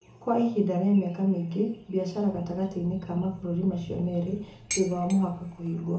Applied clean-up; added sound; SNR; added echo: none; Dishes, pots, and pans; 10 dB; reverberation time 0.7 s.